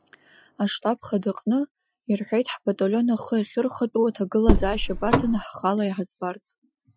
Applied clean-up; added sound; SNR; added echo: classical method Wiener filter.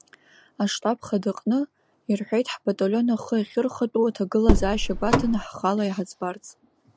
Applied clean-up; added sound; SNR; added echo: none; Car; -4 dB; none.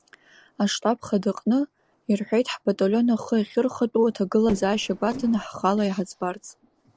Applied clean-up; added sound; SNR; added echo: neural separator model SepFormer DNS4.